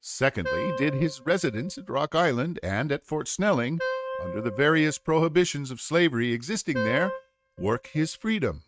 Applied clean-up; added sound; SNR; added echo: neural mask model RNNoise.